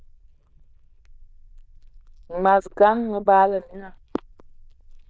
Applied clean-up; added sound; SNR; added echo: neural diffusion model UNIVERSE++.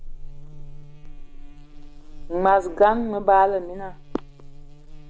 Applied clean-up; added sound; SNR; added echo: none; Buzz; 11 dB; none.